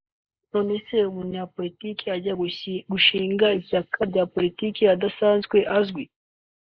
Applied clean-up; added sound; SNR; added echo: neural mask model Resemble Enhance denoiser.